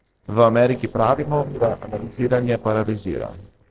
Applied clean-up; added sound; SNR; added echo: neural separator model SepFormer DNS4.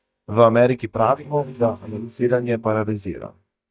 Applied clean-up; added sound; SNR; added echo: neural mask model DeepFilterNet 3.